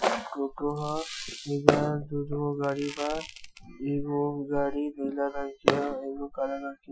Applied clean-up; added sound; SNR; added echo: classical method Wiener filter.